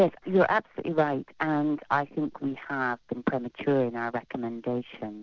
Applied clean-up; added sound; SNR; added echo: none; none; none; none.